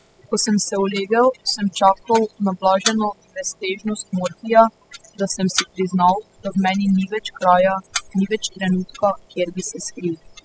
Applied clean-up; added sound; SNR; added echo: classical method spectral subtraction.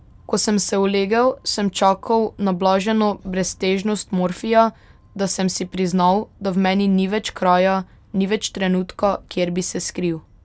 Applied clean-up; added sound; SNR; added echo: none; none; none; none.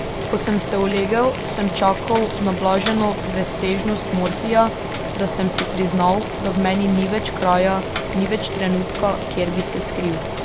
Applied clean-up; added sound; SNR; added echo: none; Boiling; 4 dB; none.